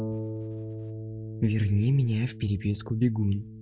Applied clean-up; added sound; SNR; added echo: none; Harp; 9 dB; none.